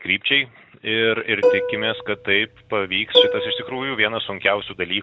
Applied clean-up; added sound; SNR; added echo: none; Plucked string instrument; 2 dB; none.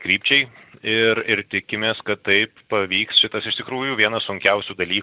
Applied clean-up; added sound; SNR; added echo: none; none; none; none.